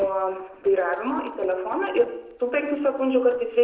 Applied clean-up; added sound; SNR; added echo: neural separator model SepFormer DNS4.